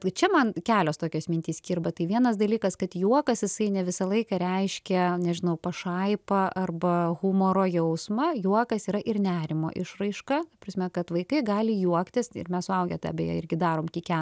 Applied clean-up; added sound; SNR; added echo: none; none; none; none.